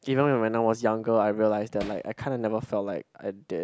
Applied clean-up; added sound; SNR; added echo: none; Hammer; 16 dB; none.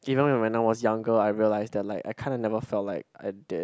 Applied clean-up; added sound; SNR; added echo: none; none; none; none.